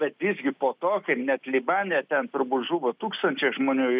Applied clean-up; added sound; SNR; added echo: none; none; none; none.